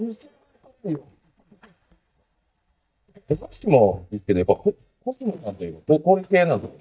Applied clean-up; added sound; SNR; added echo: neural mask model DeepFilterNet 3.